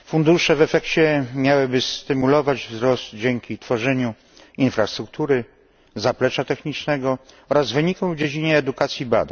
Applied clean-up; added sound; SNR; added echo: none; none; none; none.